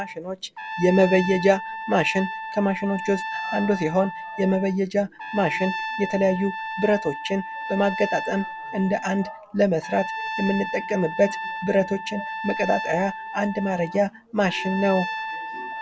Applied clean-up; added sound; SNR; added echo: none; Trumpet; 8 dB; none.